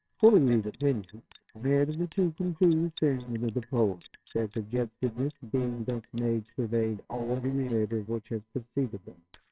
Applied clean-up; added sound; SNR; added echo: neural separator model SepFormer WHAMR!.